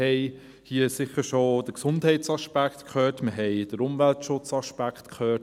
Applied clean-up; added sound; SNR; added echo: none; none; none; none.